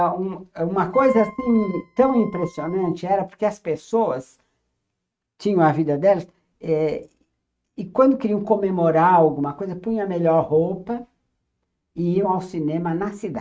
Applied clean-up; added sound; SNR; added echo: neural mask model RNNoise.